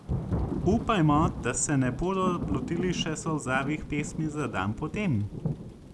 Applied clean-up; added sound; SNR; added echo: none; Thunder / Rain; 5 dB; none.